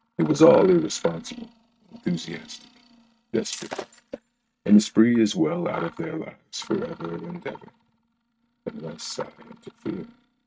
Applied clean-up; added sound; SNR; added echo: neural mask model RNNoise.